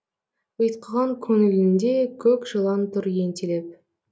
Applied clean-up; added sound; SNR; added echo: none; none; none; none.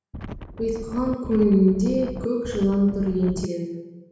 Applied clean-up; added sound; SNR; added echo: none; Wind; 13 dB; reverberation time 1.1 s.